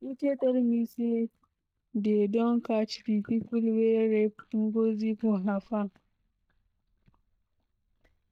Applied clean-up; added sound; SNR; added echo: neural mask model DeepFilterNet 3.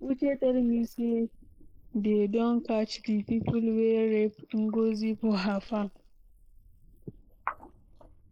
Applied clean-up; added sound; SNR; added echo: neural mask model Resemble Enhance denoiser.